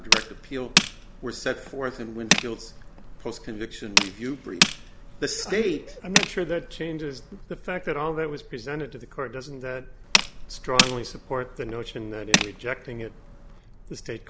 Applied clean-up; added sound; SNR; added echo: none; Tools; -4 dB; none.